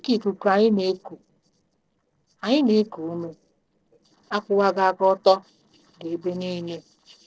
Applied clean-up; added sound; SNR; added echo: neural separator model SepFormer DNS4.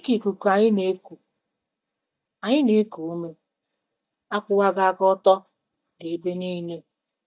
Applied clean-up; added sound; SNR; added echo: neural mask model DeepFilterNet 3.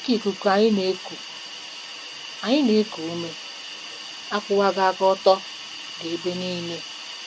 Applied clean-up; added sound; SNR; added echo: none; Hiss; 12 dB; none.